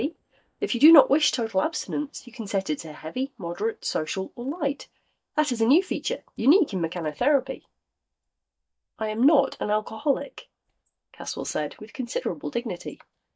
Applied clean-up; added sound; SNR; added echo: neural mask model DeepFilterNet 3.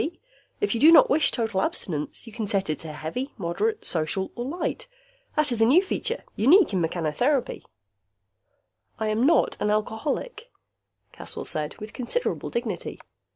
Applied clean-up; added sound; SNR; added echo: none; none; none; none.